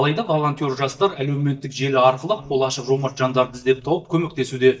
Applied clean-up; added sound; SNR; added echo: neural mask model DeepFilterNet 3.